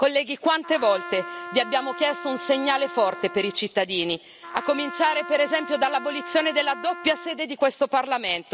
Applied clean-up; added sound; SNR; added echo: none; Trumpet; 13 dB; none.